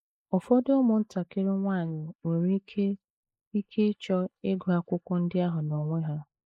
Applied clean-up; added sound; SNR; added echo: neural mask model Resemble Enhance denoiser.